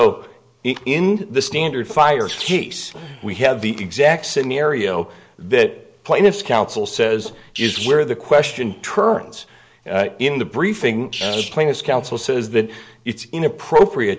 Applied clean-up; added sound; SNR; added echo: neural mask model Resemble Enhance denoiser.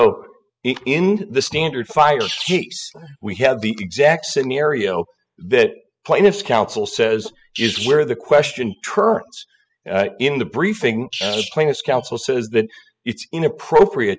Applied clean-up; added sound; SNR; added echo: classical method spectral subtraction.